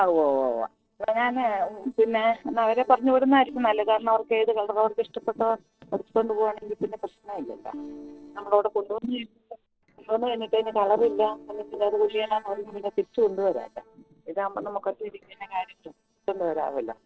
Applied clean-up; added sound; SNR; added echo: neural separator model SepFormer DNS4.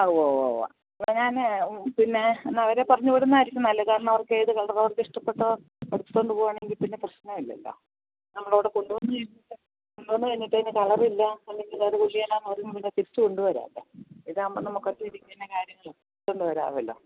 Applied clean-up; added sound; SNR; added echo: none; none; none; none.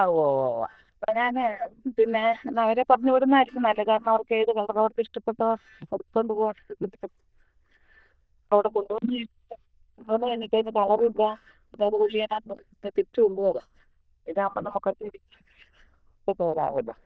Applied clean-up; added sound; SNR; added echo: neural diffusion model UNIVERSE++.